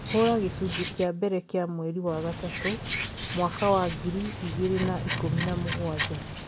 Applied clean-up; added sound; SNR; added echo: none; Hands; 4 dB; none.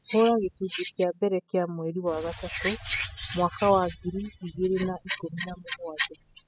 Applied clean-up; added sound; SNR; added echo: classical method spectral subtraction.